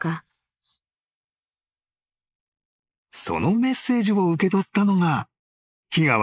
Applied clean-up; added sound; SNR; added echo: neural mask model Resemble Enhance denoiser.